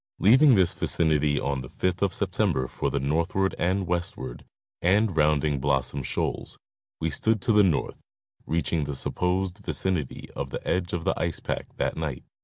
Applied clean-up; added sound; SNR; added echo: none; none; none; none.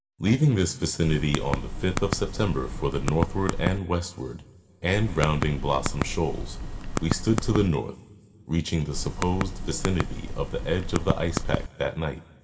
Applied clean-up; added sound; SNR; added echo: none; Typing; 3 dB; reverberation time 2.4 s.